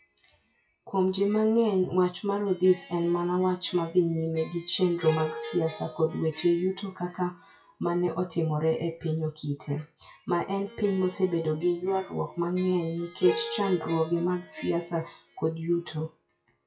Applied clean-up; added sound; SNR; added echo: classical method WPE with log-MMSE.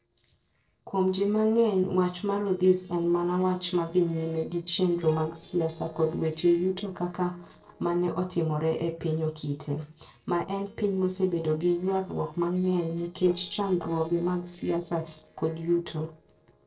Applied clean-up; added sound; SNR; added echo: neural separator model SepFormer DNS4.